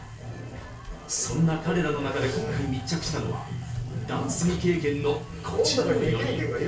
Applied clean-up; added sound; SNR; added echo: none; Bicycle; 19 dB; reverberation time 0.3 s.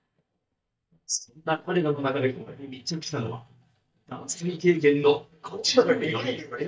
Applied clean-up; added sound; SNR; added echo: neural mask model DeepFilterNet 3.